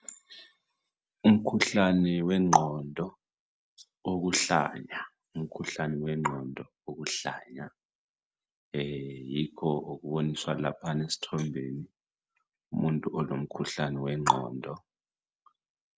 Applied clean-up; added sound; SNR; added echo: none; none; none; none.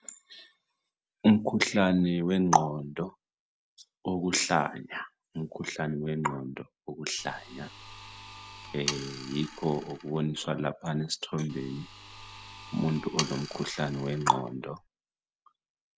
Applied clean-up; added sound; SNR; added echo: none; Sawing; 12 dB; none.